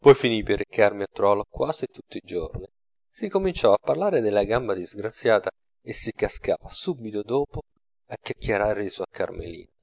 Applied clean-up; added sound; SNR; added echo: none; none; none; none.